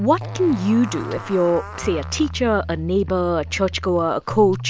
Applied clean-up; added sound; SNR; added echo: none; Fart; 17 dB; none.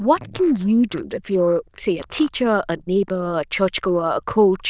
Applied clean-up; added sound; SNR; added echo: neural diffusion model UNIVERSE++.